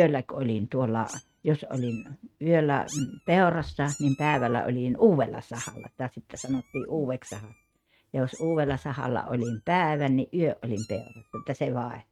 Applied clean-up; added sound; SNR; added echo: neural mask model RNNoise.